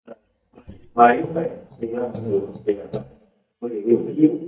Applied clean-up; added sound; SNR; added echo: neural mask model DeepFilterNet 3.